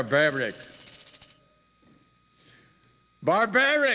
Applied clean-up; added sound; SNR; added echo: none; Tambourine; 9 dB; reverberation time 0.5 s.